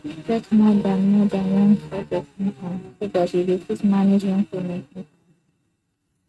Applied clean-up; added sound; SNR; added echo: neural mask model RNNoise.